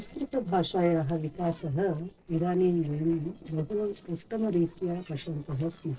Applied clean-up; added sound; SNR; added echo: neural separator model SepFormer DNS4.